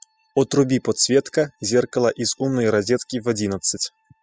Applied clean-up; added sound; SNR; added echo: classical method spectral subtraction.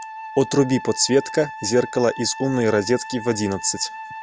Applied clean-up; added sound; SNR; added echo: none; Wind instrument, woodwind instrument; 13 dB; none.